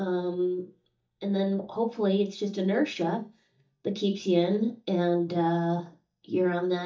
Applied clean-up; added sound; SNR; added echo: neural mask model DeepFilterNet 3.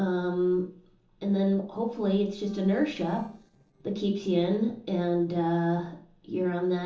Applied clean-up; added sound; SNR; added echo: neural separator model SepFormer DNS4.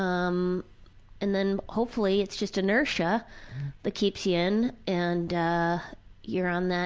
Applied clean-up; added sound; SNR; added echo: none; none; none; none.